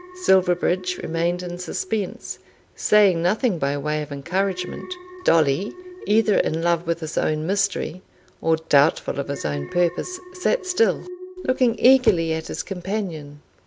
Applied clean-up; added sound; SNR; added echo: none; Alarm; 18 dB; none.